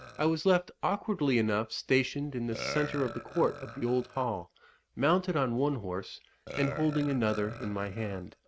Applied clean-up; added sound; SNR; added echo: neural mask model RNNoise.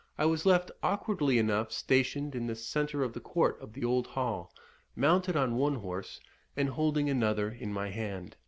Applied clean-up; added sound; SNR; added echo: none; none; none; none.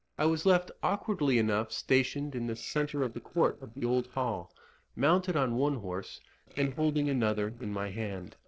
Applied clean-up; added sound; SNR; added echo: neural separator model SepFormer DNS4.